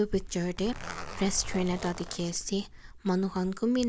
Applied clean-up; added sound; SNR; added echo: none; Zipper (clothing); 12 dB; none.